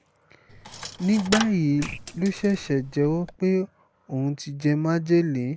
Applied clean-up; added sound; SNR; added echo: none; Coin (dropping); 11 dB; none.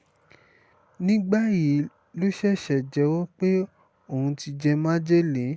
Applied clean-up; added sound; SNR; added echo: none; none; none; none.